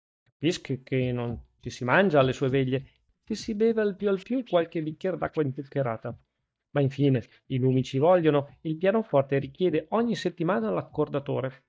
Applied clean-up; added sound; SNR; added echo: neural mask model DeepFilterNet 3.